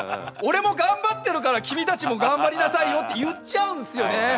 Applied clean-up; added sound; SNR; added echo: none; none; none; none.